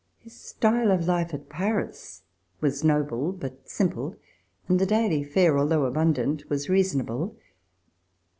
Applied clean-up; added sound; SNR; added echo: none; none; none; none.